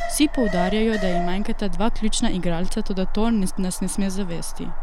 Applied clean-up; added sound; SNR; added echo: none; Alarm; -1 dB; none.